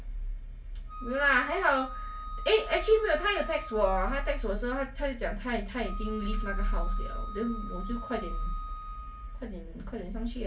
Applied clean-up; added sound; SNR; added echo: none; Wind instrument, woodwind instrument; 14 dB; reverberation time 0.2 s.